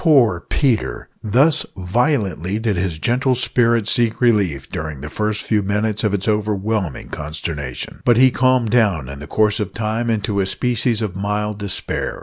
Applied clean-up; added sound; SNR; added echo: none; none; none; none.